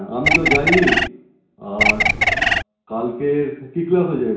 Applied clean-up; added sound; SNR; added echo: none; Bird; -5 dB; reverberation time 0.6 s.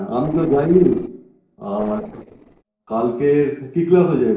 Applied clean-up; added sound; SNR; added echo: neural separator model SepFormer DNS4.